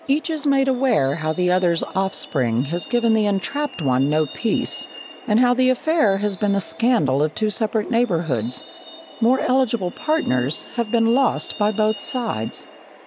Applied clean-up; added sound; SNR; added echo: none; Truck; 19 dB; none.